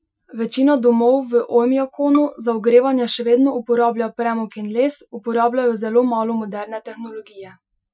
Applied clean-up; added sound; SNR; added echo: classical method Wiener filter.